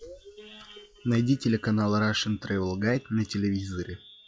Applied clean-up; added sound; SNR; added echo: classical method log-MMSE.